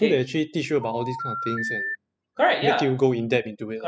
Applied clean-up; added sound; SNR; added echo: classical method spectral subtraction.